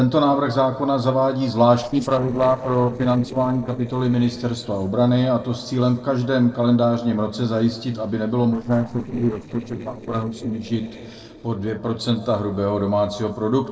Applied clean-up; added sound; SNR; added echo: neural separator model SepFormer DNS4.